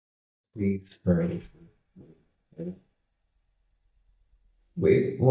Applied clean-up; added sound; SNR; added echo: neural mask model DeepFilterNet 3.